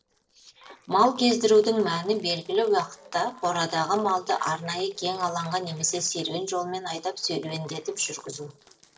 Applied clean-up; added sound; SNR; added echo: neural separator model SepFormer DNS4.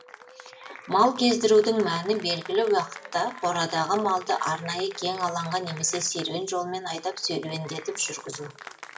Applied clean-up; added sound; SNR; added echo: none; Applause / Cheering; 17 dB; reverberation time 0.5 s.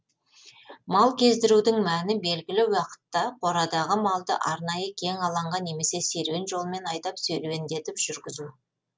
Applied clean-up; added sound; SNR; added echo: none; none; none; none.